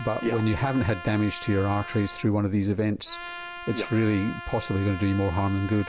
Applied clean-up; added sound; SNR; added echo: none; Trumpet; 14 dB; none.